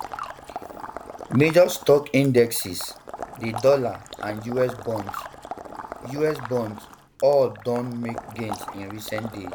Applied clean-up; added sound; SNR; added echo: none; Water / Liquid; 13 dB; none.